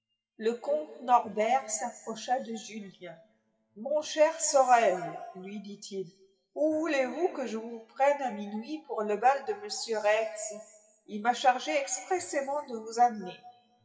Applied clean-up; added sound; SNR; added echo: classical method WPE with log-MMSE.